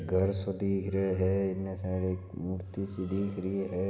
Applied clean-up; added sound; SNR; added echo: none; none; none; none.